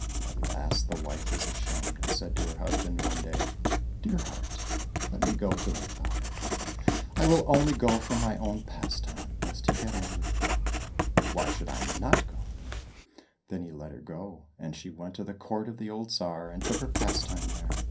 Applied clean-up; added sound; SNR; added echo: none; Writing; -3 dB; reverberation time 0.3 s.